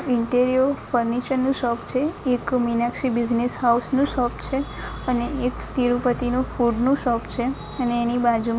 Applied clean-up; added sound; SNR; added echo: none; none; none; none.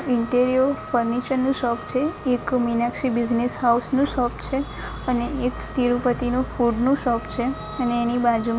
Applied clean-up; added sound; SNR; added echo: none; Wind instrument, woodwind instrument; 19 dB; none.